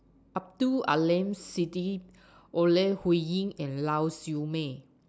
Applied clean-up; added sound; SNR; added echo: none; none; none; none.